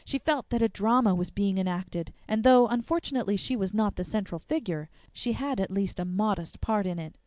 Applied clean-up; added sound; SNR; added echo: none; none; none; none.